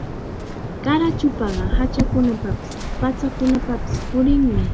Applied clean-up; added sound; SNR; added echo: none; Waves, surf; 2 dB; none.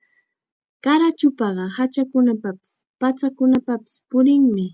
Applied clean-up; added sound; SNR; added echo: none; none; none; none.